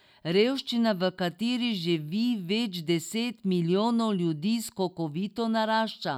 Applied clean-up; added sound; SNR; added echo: none; none; none; none.